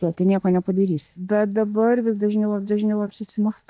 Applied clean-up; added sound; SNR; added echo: neural mask model DeepFilterNet 3.